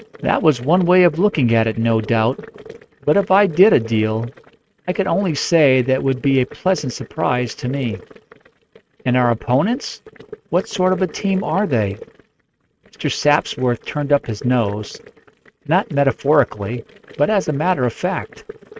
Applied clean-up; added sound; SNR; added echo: neural mask model RNNoise.